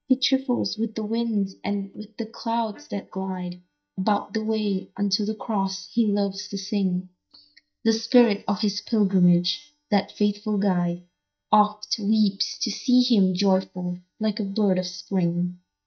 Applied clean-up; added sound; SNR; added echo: neural mask model DeepFilterNet 3.